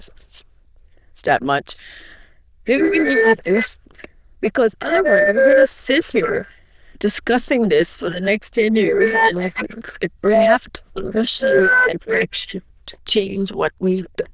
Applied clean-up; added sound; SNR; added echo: neural diffusion model UNIVERSE++.